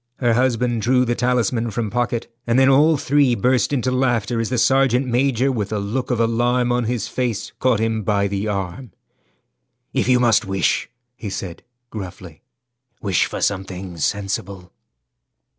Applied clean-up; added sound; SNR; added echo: none; none; none; none.